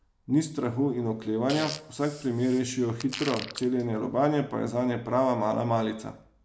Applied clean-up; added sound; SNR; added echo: none; Fart; 14 dB; none.